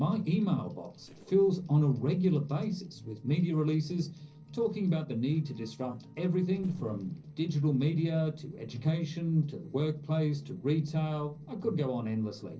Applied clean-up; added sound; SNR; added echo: neural separator model SepFormer DNS4.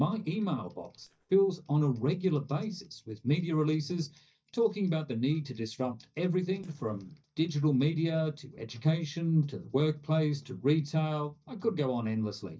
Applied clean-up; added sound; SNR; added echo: neural mask model DeepFilterNet 3.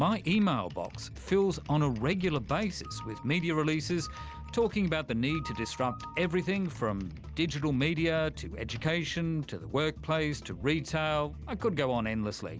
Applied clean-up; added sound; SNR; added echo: none; none; none; none.